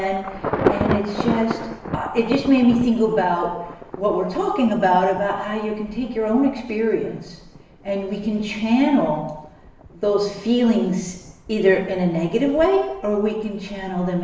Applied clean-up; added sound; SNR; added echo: none; Thunder / Traffic noise, roadway noise / Rain / Insect; 10 dB; reverberation time 0.9 s.